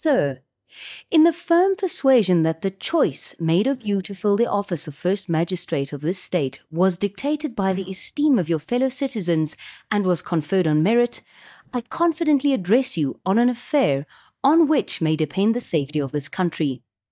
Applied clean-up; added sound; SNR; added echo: neural mask model DeepFilterNet 3.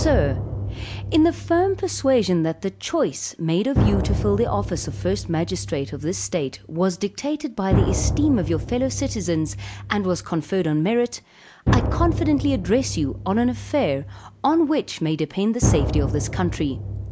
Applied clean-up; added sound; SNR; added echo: none; Drum; 4 dB; none.